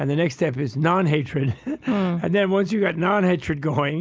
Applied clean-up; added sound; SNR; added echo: none; none; none; none.